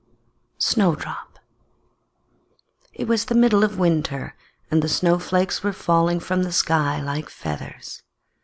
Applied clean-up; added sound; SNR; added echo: none; none; none; none.